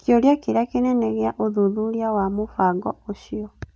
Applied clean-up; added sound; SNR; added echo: none; none; none; none.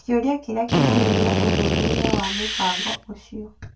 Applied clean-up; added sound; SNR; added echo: none; Drill; -4 dB; reverberation time 0.2 s.